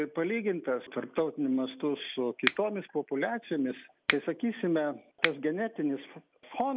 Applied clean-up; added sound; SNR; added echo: none; Finger snapping; -2 dB; none.